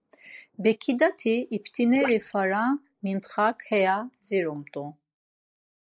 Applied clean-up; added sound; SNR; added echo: neural mask model Resemble Enhance denoiser.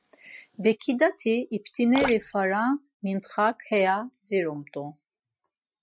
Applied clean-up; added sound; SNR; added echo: classical method Wiener filter.